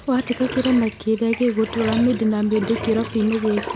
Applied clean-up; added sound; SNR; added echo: none; Bathtub (filling or washing); 11 dB; none.